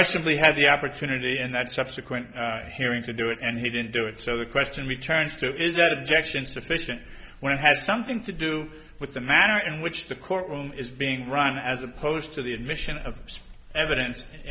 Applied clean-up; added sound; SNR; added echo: none; none; none; none.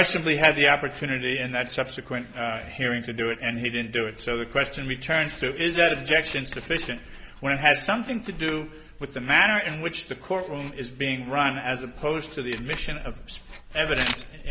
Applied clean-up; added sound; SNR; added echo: none; Writing; 16 dB; none.